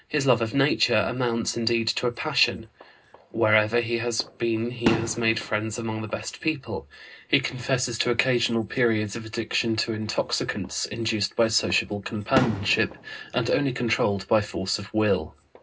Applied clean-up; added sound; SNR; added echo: none; Fireworks; 13 dB; reverberation time 0.2 s.